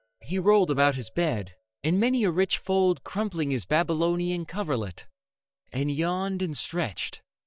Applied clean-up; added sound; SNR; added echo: neural mask model DeepFilterNet 3.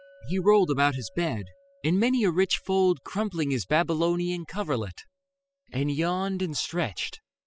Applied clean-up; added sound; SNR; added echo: classical method spectral subtraction.